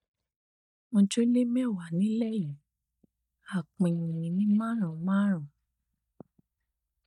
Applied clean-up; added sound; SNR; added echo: neural mask model DeepFilterNet 3.